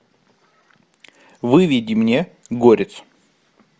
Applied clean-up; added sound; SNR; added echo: none; none; none; none.